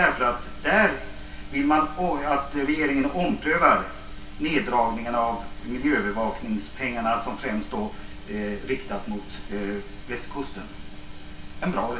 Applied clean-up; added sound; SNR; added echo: none; none; none; reverberation time 0.3 s.